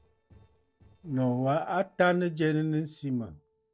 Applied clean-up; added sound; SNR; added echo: neural separator model SepFormer DNS4.